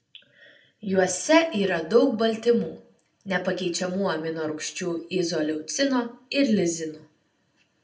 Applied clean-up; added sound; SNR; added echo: none; none; none; reverberation time 0.2 s.